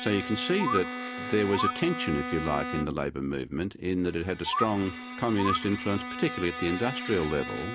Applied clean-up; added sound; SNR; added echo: none; Bird + Bowed string instrument; 5 dB; none.